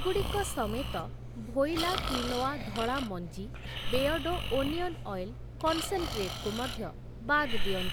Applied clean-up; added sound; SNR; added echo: none; Breathing; 2 dB; none.